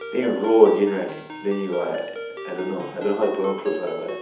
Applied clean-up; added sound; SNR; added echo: none; Ringtone; 12 dB; reverberation time 0.7 s.